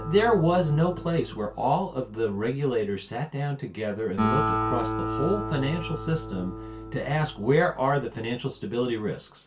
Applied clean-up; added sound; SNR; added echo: none; Acoustic guitar; 7 dB; reverberation time 0.2 s.